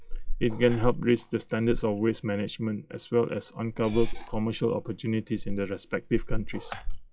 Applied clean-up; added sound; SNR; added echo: classical method log-MMSE.